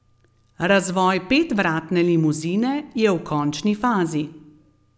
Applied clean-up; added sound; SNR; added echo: none; none; none; none.